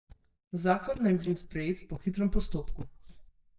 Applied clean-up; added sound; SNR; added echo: neural mask model DeepFilterNet 3.